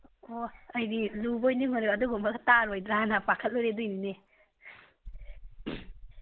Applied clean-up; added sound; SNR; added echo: none; Insect; 20 dB; none.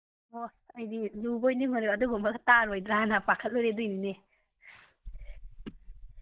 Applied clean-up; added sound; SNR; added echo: neural mask model DeepFilterNet 3.